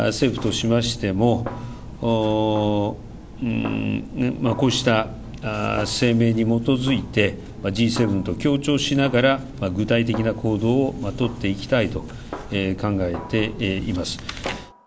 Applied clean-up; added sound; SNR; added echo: none; Snare drum; 19 dB; none.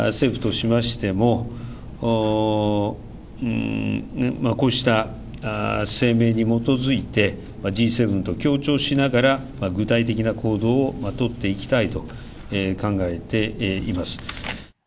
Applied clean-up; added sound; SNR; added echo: none; none; none; none.